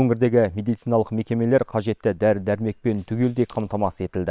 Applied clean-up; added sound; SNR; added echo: neural separator model SepFormer WHAM!.